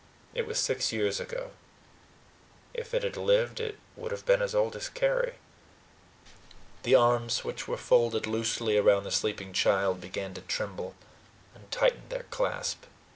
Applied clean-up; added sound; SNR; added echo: none; none; none; none.